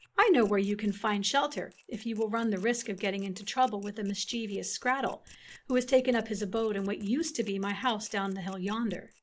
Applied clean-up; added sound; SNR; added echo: neural mask model Resemble Enhance denoiser.